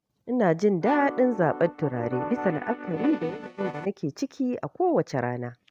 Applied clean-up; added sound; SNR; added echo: neural mask model RNNoise.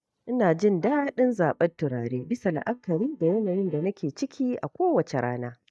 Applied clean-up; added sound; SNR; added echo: neural mask model DeepFilterNet 3.